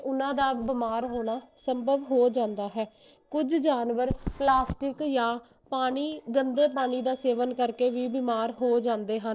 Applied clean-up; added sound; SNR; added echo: neural separator model SepFormer DNS4.